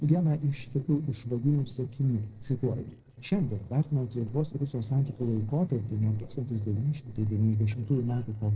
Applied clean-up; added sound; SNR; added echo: neural separator model SepFormer DNS4.